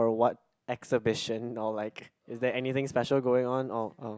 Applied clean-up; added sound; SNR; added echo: none; none; none; none.